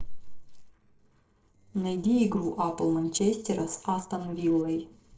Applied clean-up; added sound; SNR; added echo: neural separator model SepFormer DNS4.